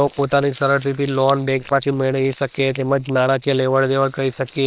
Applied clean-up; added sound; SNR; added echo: neural separator model SepFormer WHAM!.